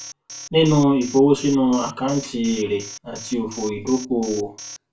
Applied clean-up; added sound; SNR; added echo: none; Alarm; 17 dB; reverberation time 0.3 s.